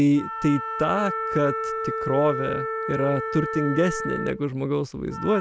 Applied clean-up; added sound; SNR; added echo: none; Wind instrument, woodwind instrument; 5 dB; none.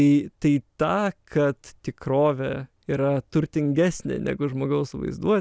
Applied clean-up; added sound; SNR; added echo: none; none; none; none.